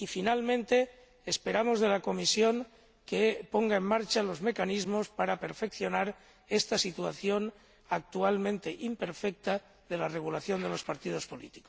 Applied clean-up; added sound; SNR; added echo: none; none; none; none.